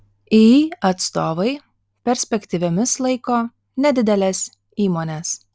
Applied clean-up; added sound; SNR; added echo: none; none; none; none.